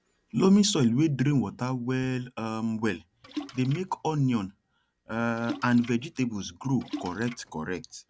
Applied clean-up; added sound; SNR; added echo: none; Splash, splatter; 15 dB; none.